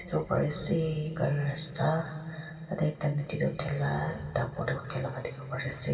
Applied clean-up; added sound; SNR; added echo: none; none; none; reverberation time 2.4 s.